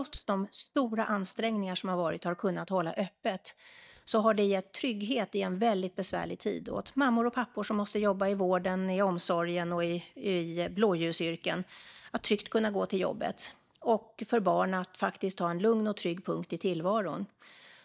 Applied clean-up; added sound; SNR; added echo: neural mask model DeepFilterNet 3.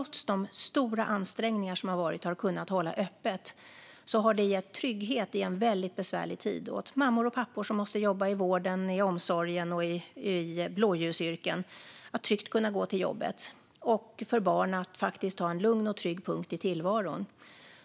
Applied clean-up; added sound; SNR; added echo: none; none; none; none.